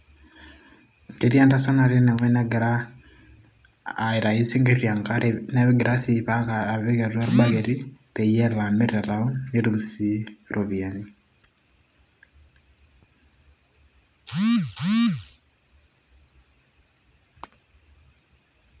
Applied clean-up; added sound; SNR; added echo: none; none; none; none.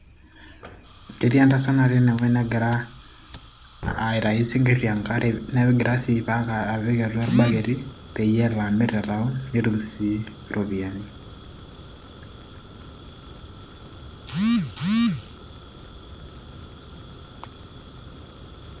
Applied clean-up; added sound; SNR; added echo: none; Fire; 17 dB; none.